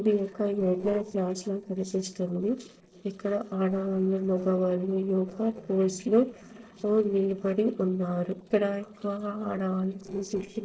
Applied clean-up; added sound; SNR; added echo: neural separator model SepFormer DNS4.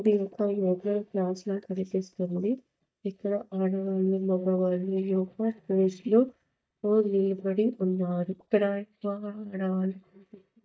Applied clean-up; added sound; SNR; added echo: neural mask model DeepFilterNet 3.